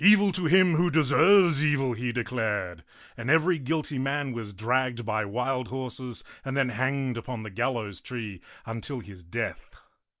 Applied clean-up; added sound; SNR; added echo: none; none; none; none.